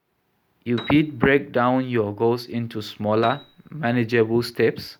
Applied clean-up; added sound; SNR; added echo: none; Piano; 20 dB; none.